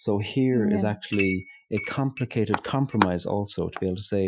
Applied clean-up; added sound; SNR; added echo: classical method Wiener filter.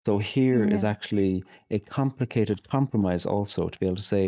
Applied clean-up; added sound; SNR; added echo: neural mask model DeepFilterNet 3.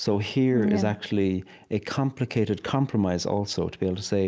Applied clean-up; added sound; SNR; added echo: none; none; none; none.